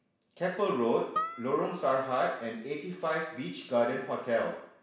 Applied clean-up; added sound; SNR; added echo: none; Harp; 10 dB; reverberation time 0.7 s.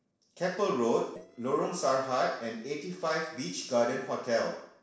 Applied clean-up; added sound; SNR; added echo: neural separator model SepFormer DNS4.